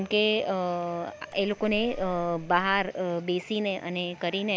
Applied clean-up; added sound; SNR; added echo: none; Splash, splatter; 15 dB; none.